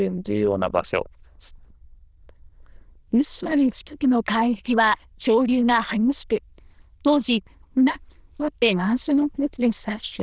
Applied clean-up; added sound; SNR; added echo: neural diffusion model UNIVERSE++.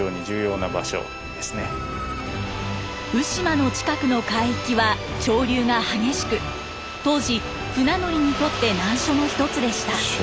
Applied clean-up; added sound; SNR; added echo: none; Bowed string instrument; 14 dB; none.